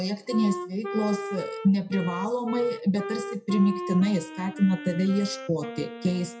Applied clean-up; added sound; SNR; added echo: classical method WPE with log-MMSE.